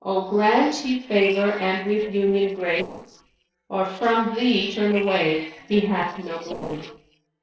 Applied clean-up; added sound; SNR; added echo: neural separator model SepFormer DNS4.